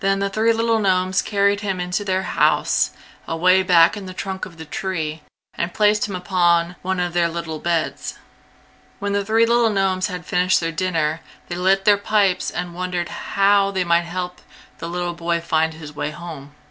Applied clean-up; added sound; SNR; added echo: none; none; none; none.